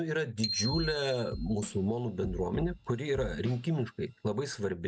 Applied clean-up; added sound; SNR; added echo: none; Drum kit + Bicycle bell; 8 dB; none.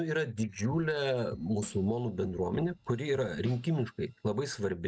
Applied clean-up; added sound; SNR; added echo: neural separator model SepFormer DNS4.